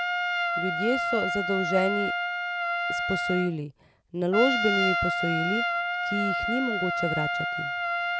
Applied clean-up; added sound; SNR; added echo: none; Trumpet; -2 dB; none.